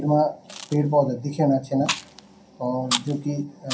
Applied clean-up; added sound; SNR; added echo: none; Chewing, mastication; 10 dB; reverberation time 0.3 s.